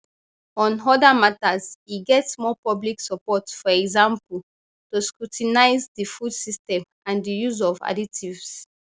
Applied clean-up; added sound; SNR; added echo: none; none; none; none.